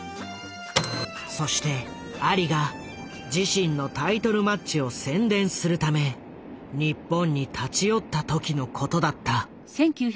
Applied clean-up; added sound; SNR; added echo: none; Printer; 0 dB; none.